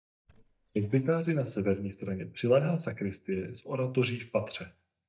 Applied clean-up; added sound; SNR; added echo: neural mask model DeepFilterNet 3.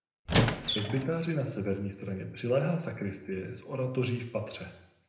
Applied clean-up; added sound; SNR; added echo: none; Squeak; -5 dB; reverberation time 0.8 s.